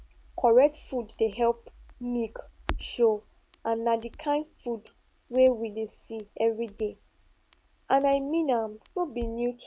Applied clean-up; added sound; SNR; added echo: none; Crackle; 17 dB; none.